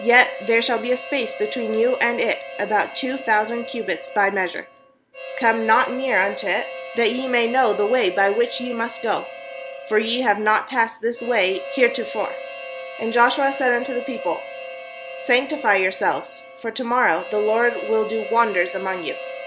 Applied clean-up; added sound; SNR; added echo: none; Harmonica; 11 dB; none.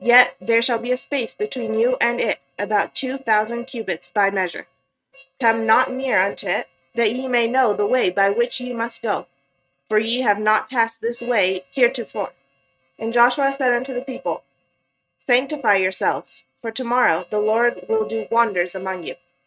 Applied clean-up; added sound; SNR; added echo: neural mask model RNNoise.